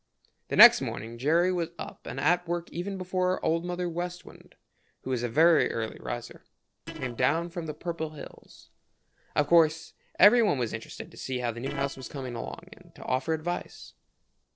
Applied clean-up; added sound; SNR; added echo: neural separator model SepFormer DNS4.